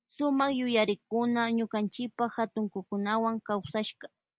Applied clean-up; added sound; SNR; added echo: none; none; none; none.